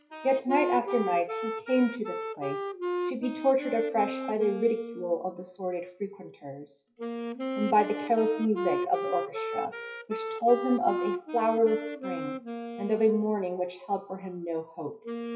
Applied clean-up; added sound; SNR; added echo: classical method WPE with log-MMSE.